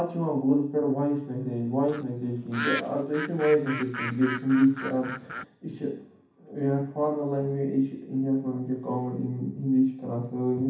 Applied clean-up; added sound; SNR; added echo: none; Bird; 9 dB; reverberation time 0.6 s.